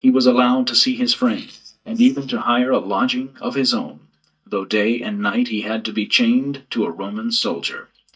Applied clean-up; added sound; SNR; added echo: neural mask model DeepFilterNet 3.